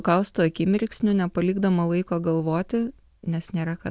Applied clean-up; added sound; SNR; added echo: none; none; none; none.